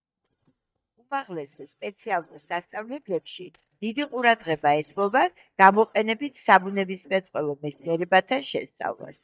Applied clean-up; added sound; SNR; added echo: neural mask model DeepFilterNet 3.